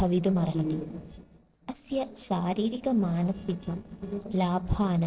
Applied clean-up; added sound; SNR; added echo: neural separator model SepFormer DNS4.